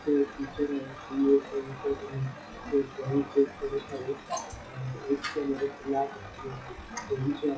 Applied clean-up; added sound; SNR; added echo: classical method WPE with log-MMSE.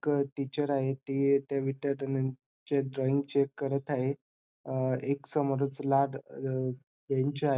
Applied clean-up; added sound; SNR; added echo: none; none; none; none.